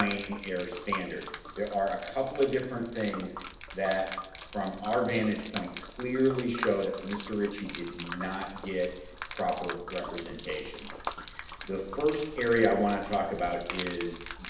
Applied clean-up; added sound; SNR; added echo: none; Gurgling / Liquid; 7 dB; reverberation time 0.8 s.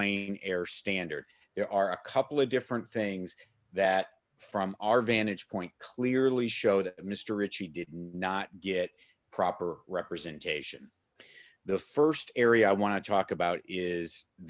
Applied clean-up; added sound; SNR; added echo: none; none; none; none.